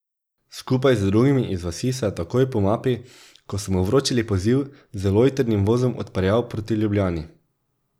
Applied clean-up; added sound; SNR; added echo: none; none; none; none.